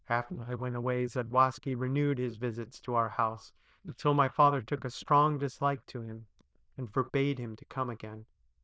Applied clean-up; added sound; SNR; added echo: neural diffusion model UNIVERSE++.